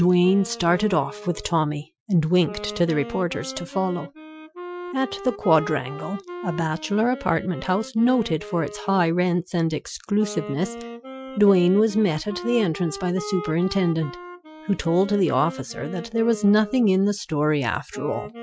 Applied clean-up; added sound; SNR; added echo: classical method Wiener filter.